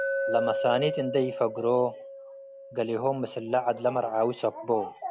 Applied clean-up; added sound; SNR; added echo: none; Glass; 7 dB; none.